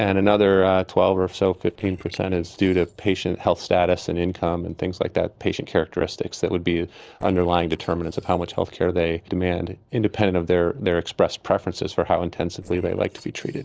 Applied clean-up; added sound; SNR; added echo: neural separator model SepFormer DNS4.